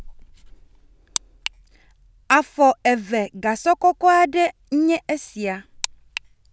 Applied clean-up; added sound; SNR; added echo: none; none; none; none.